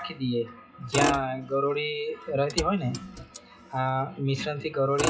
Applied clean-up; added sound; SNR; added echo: classical method WPE with log-MMSE.